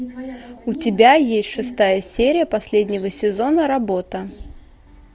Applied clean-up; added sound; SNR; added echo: none; none; none; none.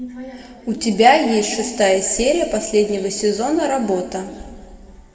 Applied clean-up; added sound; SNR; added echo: none; none; none; reverberation time 1.9 s.